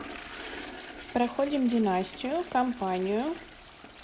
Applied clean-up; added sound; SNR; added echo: none; Toilet flush; 13 dB; none.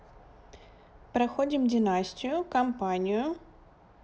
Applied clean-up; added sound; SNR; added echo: none; none; none; none.